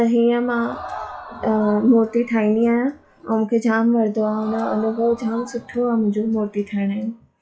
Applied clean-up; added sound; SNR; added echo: classical method WPE with log-MMSE.